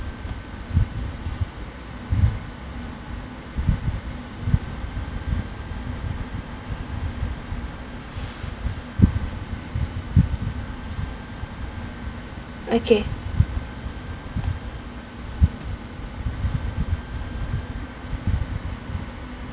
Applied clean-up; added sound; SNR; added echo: none; none; none; none.